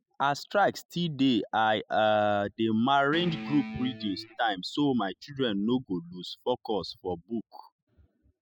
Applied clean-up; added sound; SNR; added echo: classical method spectral subtraction.